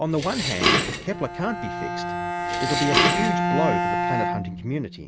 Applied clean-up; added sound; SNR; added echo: none; Bowed string instrument + Dishes, pots, and pans; -4 dB; none.